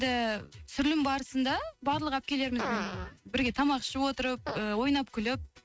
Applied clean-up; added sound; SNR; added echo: neural mask model RNNoise.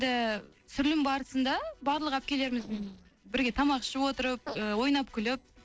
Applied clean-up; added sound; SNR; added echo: neural separator model SepFormer DNS4.